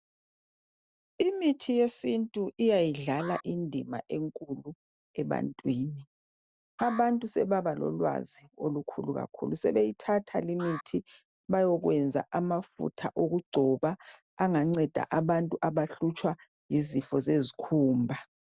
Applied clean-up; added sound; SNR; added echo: none; Alarm; 19 dB; none.